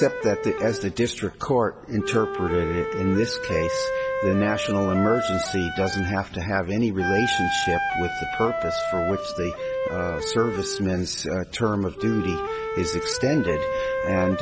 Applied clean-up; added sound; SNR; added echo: none; Wind instrument, woodwind instrument; 3 dB; none.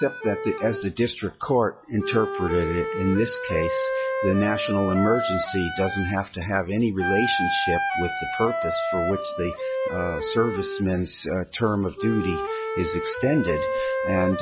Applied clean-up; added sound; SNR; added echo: classical method log-MMSE.